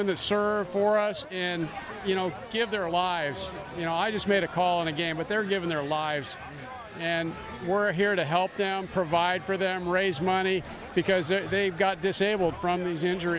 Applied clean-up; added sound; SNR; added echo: none; none; none; none.